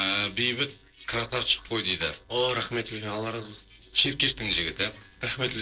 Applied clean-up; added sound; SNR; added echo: neural separator model SepFormer DNS4.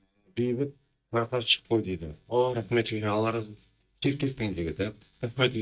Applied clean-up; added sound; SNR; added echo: neural mask model DeepFilterNet 3.